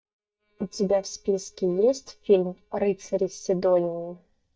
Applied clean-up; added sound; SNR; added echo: neural mask model DeepFilterNet 3.